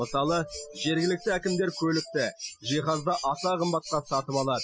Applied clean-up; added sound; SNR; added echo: classical method Wiener filter.